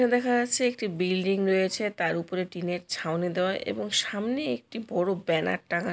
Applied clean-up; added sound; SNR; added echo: none; none; none; none.